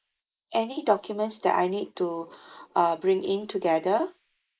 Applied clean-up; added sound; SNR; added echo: neural mask model Resemble Enhance denoiser.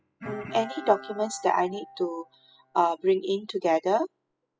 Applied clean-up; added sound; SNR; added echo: classical method spectral subtraction.